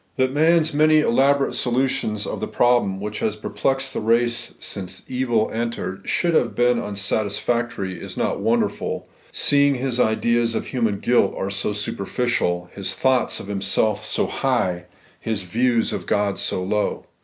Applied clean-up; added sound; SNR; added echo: none; none; none; none.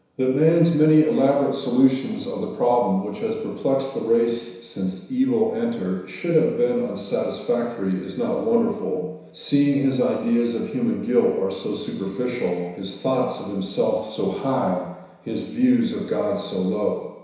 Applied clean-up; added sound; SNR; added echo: none; none; none; reverberation time 1.0 s.